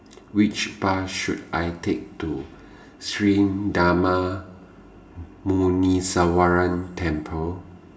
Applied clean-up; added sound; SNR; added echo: none; none; none; reverberation time 1.0 s.